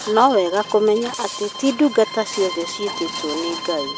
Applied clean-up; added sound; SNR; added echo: none; Walk, footsteps + Bowed string instrument; 10 dB; none.